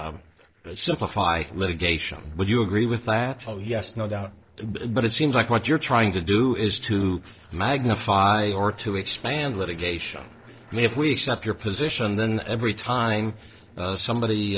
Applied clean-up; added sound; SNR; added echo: neural separator model SepFormer DNS4.